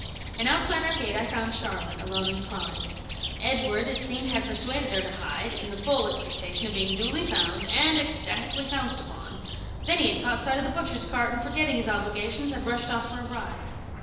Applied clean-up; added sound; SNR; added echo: none; Chirp, tweet; 6 dB; reverberation time 1.0 s.